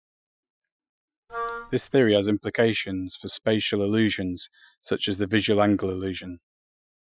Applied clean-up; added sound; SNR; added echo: classical method Wiener filter.